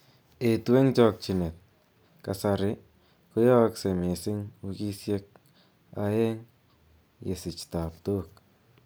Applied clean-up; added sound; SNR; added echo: none; none; none; none.